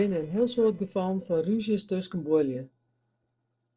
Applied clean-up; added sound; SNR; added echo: neural separator model SepFormer DNS4.